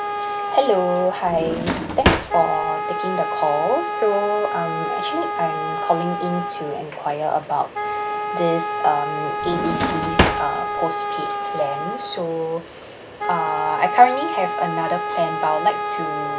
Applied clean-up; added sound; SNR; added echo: none; Wind instrument, woodwind instrument + Drawer open or close; 2 dB; none.